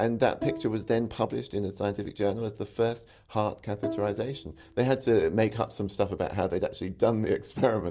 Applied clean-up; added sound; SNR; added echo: none; Bowed string instrument; 13 dB; none.